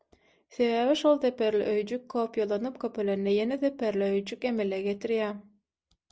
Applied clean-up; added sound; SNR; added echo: none; none; none; none.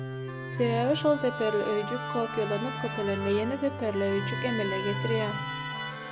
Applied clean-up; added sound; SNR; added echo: none; Musical instrument; 4 dB; none.